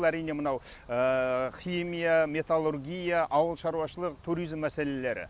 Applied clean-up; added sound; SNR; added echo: none; none; none; none.